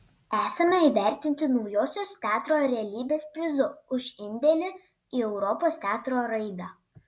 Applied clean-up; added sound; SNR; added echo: none; none; none; none.